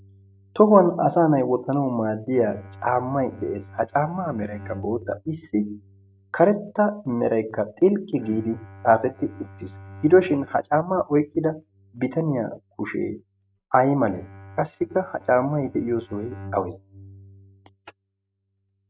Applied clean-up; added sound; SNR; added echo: neural mask model RNNoise.